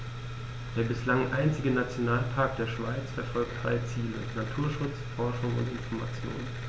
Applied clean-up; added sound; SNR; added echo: none; none; none; none.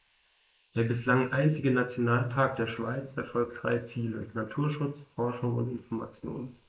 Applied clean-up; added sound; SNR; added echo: neural mask model Resemble Enhance denoiser.